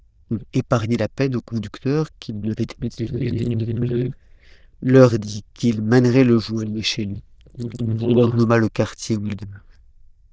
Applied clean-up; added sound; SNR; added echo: neural diffusion model UNIVERSE++.